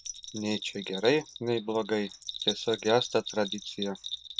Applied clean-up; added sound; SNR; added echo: none; Bell; 9 dB; none.